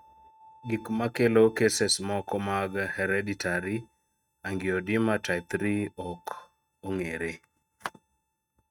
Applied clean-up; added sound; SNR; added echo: neural mask model RNNoise.